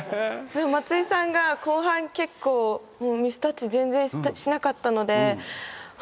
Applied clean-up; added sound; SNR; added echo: none; none; none; none.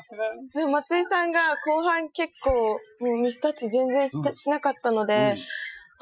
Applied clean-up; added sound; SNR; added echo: classical method Wiener filter.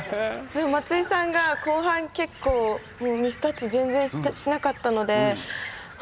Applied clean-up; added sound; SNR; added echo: none; Bird; 16 dB; none.